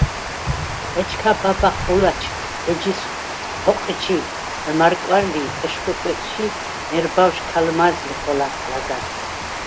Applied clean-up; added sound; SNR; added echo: none; Water; 5 dB; none.